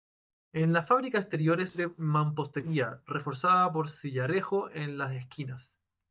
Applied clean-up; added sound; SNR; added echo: neural mask model DeepFilterNet 3.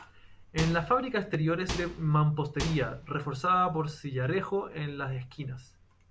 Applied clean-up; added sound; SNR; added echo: none; Microwave oven; 8 dB; none.